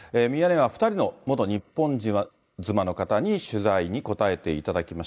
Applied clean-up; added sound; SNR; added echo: neural mask model Resemble Enhance denoiser.